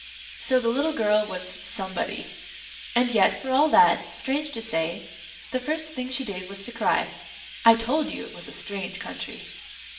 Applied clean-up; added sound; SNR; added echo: none; Chirp, tweet; 14 dB; reverberation time 0.6 s.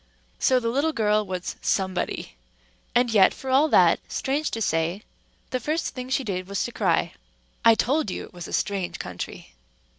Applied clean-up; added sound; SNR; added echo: none; none; none; none.